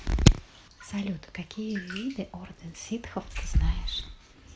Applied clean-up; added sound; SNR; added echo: none; none; none; none.